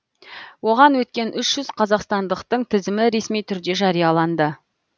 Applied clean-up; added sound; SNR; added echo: none; none; none; none.